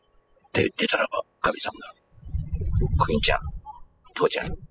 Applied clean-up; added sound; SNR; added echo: classical method spectral subtraction.